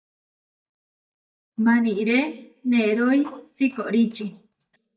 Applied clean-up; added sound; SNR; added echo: neural mask model DeepFilterNet 3.